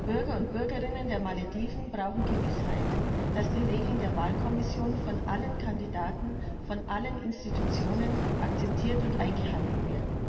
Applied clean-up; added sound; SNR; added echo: none; Fire; -4 dB; reverberation time 2.2 s.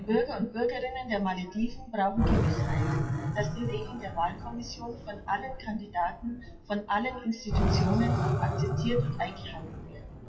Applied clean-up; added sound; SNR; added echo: classical method WPE with log-MMSE.